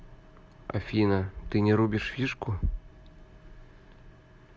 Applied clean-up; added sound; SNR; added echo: none; none; none; none.